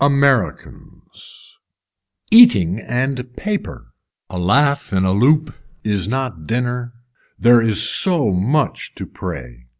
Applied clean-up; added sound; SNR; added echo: none; none; none; none.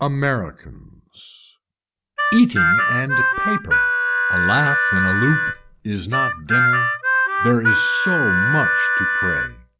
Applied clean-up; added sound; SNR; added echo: none; Harmonica; -5 dB; none.